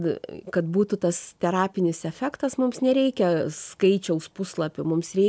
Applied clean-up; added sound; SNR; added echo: none; none; none; none.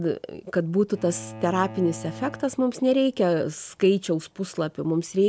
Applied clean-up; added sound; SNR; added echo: none; Bowed string instrument; 18 dB; none.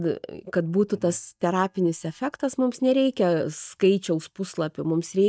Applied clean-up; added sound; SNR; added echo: neural mask model DeepFilterNet 3.